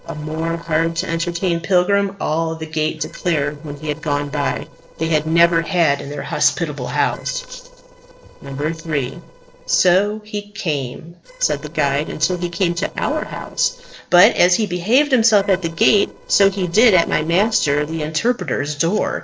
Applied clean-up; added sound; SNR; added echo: neural separator model SepFormer DNS4.